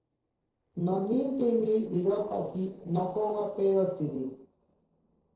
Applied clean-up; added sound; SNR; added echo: neural separator model SepFormer DNS4.